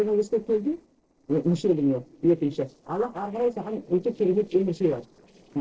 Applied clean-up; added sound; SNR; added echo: neural separator model SepFormer DNS4.